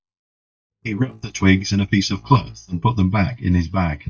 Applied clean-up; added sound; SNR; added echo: neural mask model DeepFilterNet 3.